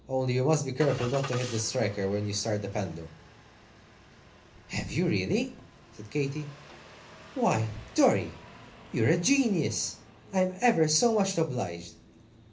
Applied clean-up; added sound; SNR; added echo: none; Engine starting; 19 dB; reverberation time 0.3 s.